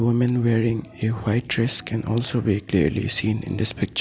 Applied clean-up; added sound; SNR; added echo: none; none; none; none.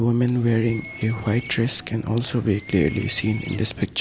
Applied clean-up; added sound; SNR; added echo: none; Bird; 19 dB; none.